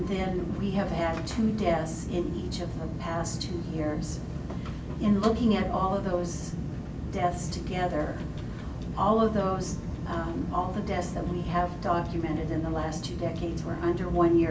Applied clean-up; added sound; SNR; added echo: none; none; none; none.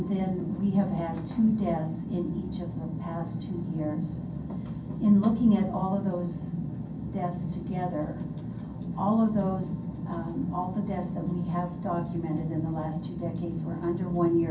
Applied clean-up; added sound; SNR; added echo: none; none; none; reverberation time 0.3 s.